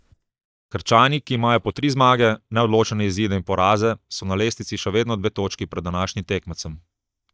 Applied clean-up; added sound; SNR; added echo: neural mask model DeepFilterNet 3.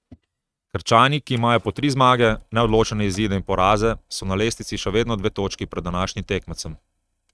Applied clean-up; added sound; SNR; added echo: neural mask model RNNoise.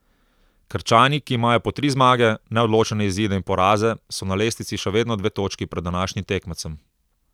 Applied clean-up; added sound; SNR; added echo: none; none; none; none.